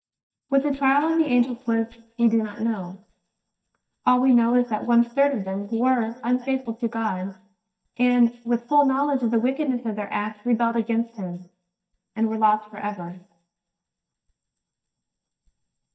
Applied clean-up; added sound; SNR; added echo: neural mask model DeepFilterNet 3.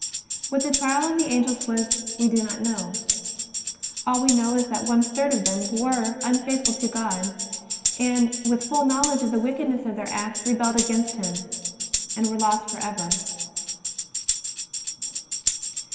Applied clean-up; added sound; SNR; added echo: none; Tambourine; 3 dB; reverberation time 2.0 s.